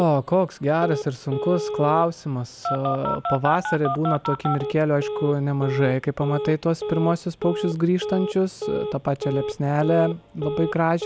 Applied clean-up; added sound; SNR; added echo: none; Telephone; 7 dB; none.